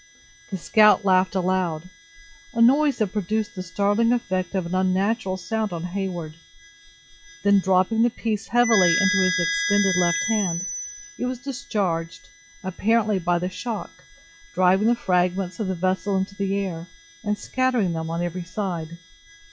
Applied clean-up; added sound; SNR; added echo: classical method log-MMSE.